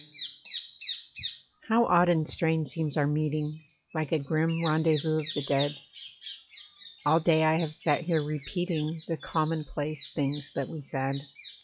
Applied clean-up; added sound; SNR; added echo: classical method log-MMSE.